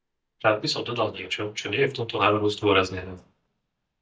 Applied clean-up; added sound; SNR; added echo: neural mask model DeepFilterNet 3.